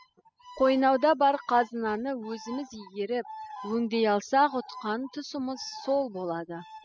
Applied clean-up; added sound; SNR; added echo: classical method spectral subtraction.